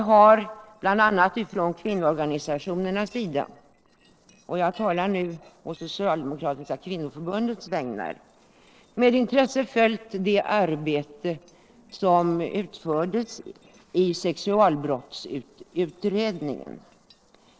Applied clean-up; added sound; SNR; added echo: neural separator model SepFormer DNS4.